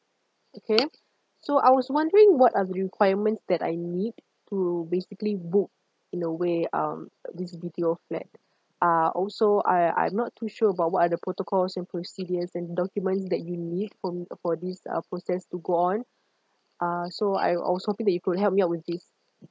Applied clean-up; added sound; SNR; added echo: none; none; none; none.